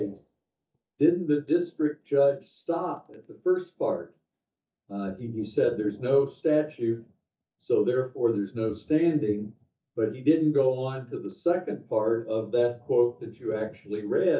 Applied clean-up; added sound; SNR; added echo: neural mask model DeepFilterNet 3.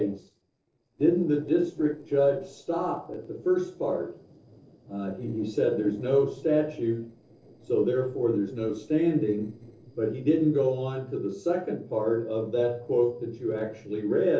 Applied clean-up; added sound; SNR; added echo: neural separator model SepFormer DNS4.